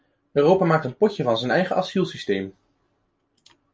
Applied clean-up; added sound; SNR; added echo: none; none; none; none.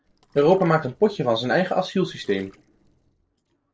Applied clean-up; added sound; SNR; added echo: neural separator model SepFormer DNS4.